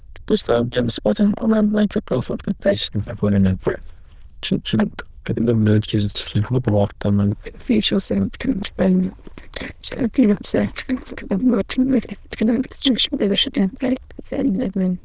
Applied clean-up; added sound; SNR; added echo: neural diffusion model UNIVERSE++.